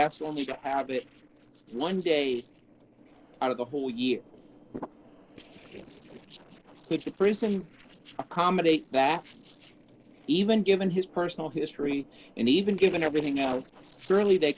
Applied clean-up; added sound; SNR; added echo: neural separator model SepFormer DNS4.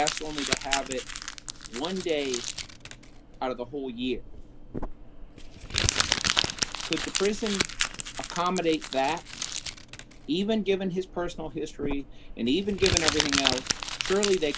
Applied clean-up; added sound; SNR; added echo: none; Crumpling, crinkling; 1 dB; none.